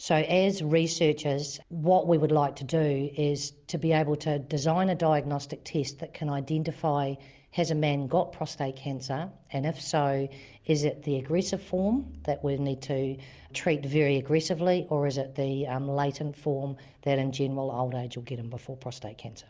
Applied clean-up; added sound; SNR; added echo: none; none; none; none.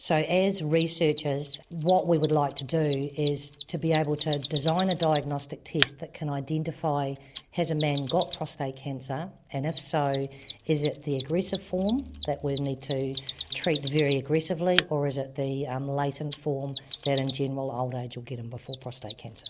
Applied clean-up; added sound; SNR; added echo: none; Mechanisms; 9 dB; none.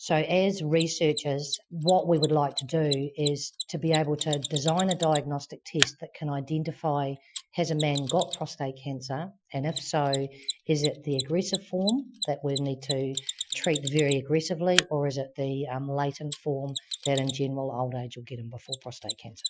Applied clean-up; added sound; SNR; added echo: classical method Wiener filter.